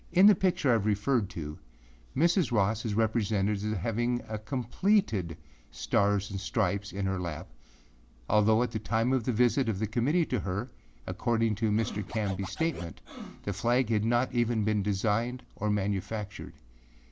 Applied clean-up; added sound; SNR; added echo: none; Scratching (performance technique); 16 dB; none.